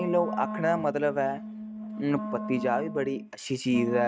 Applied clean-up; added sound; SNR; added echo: neural mask model RNNoise.